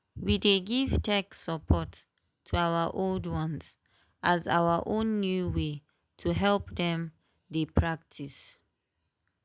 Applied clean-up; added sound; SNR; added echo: none; none; none; none.